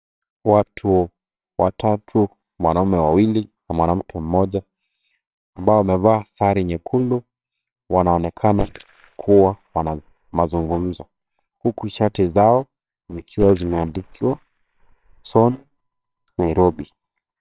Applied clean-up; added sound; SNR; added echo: neural separator model SepFormer WHAMR!.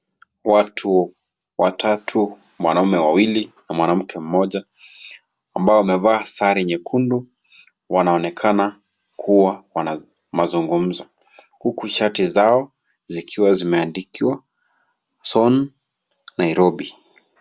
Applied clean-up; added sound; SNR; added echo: none; none; none; none.